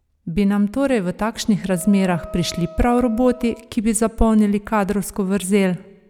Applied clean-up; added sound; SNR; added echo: none; Wind instrument, woodwind instrument; 20 dB; none.